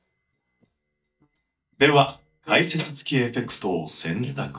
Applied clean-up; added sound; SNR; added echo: neural mask model DeepFilterNet 3.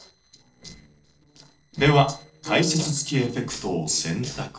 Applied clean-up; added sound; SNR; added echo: neural separator model SepFormer DNS4.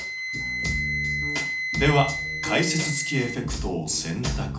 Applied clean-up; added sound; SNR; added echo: none; Wind instrument, woodwind instrument; 4 dB; reverberation time 0.4 s.